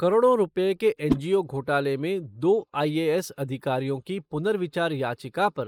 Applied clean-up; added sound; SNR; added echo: neural mask model Resemble Enhance denoiser.